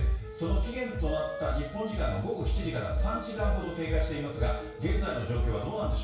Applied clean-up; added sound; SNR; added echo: none; Wind instrument, woodwind instrument; 14 dB; reverberation time 0.6 s.